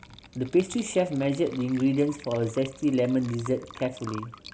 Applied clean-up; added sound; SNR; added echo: none; Water / Liquid; 19 dB; none.